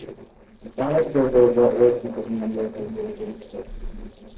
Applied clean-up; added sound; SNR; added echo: neural separator model SepFormer DNS4.